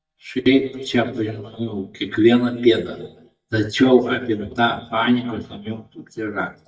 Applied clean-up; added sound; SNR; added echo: neural mask model DeepFilterNet 3.